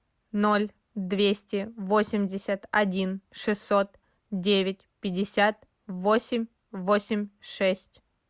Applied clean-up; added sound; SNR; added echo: none; none; none; none.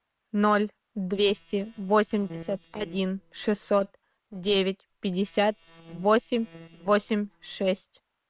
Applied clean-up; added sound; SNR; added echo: neural separator model SepFormer WHAM!.